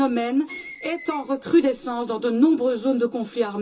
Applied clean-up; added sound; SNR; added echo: none; Screech; 20 dB; reverberation time 0.2 s.